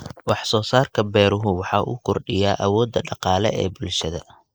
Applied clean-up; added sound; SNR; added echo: neural mask model Resemble Enhance denoiser.